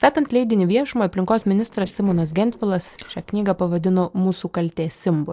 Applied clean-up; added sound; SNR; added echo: neural separator model SepFormer DNS4.